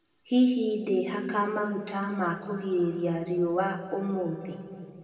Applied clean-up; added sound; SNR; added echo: none; none; none; reverberation time 2.1 s.